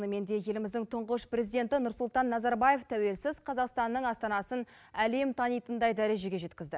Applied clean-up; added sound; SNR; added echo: none; none; none; none.